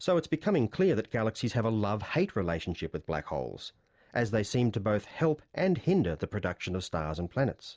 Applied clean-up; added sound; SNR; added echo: none; none; none; none.